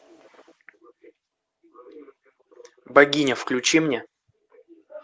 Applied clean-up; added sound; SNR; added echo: none; none; none; none.